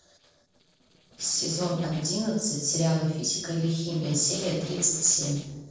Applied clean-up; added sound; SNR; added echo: neural separator model SepFormer DNS4.